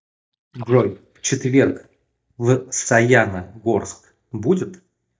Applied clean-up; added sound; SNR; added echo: neural mask model DeepFilterNet 3.